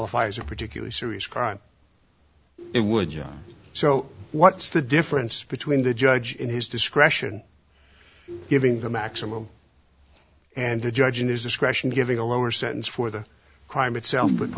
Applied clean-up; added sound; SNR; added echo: none; none; none; none.